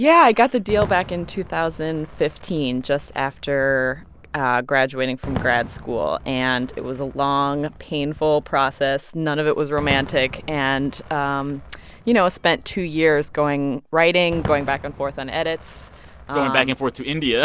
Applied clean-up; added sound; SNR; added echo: none; Fireworks; 16 dB; none.